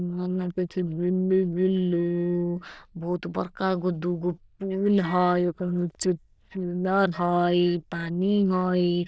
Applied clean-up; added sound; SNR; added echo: neural diffusion model UNIVERSE++.